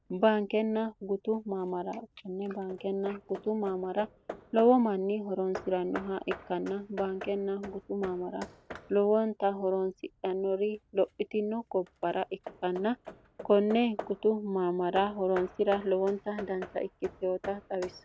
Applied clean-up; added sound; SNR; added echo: none; Hammer / Wood; 16 dB; none.